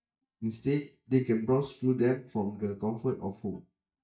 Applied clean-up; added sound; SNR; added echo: neural mask model DeepFilterNet 3.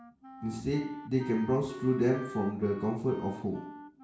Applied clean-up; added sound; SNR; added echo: none; Wind instrument, woodwind instrument; 15 dB; reverberation time 0.6 s.